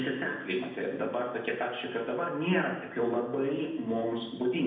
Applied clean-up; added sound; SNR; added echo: none; none; none; reverberation time 0.9 s.